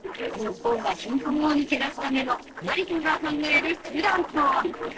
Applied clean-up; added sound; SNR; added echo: neural separator model SepFormer DNS4.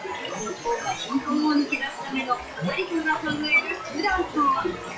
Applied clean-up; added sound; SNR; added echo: classical method WPE with log-MMSE.